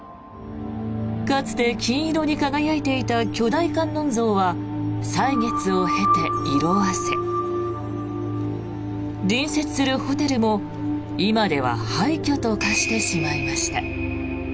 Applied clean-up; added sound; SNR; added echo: none; none; none; none.